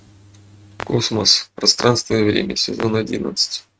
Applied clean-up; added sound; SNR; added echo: neural mask model RNNoise.